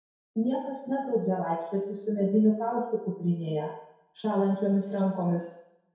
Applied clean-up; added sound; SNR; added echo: none; none; none; reverberation time 0.7 s.